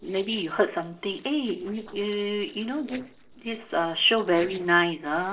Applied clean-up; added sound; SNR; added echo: neural separator model SepFormer DNS4.